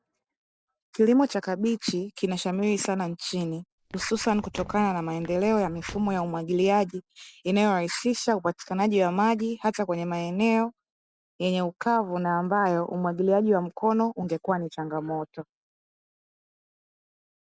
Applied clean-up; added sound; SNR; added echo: neural separator model SepFormer DNS4.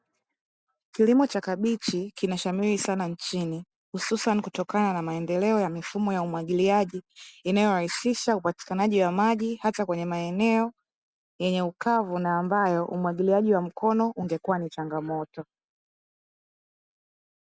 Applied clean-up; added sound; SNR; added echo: none; none; none; none.